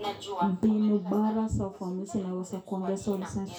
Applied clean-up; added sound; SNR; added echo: none; none; none; reverberation time 0.3 s.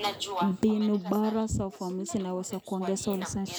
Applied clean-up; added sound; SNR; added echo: none; none; none; none.